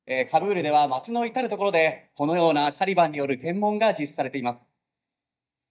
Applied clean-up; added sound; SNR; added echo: neural mask model DeepFilterNet 3.